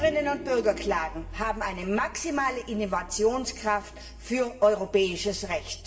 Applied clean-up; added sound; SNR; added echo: none; Vehicle; 14 dB; reverberation time 2.0 s.